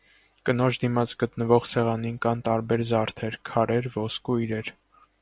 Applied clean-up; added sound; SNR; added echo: none; none; none; none.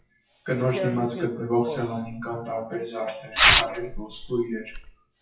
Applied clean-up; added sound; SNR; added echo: classical method WPE with log-MMSE.